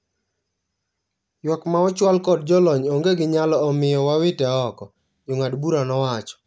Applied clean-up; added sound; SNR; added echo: none; none; none; none.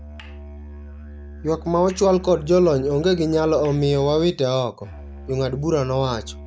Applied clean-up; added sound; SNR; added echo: none; Musical instrument; 16 dB; none.